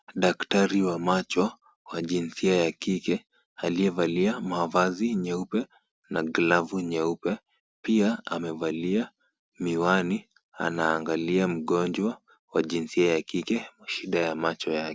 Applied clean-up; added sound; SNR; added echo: none; none; none; none.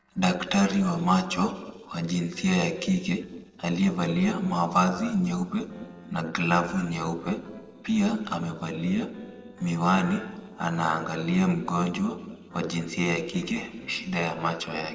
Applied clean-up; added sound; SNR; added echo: neural separator model SepFormer DNS4.